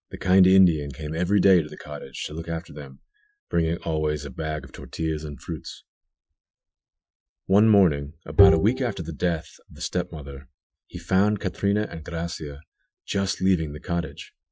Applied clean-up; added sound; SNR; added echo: classical method Wiener filter.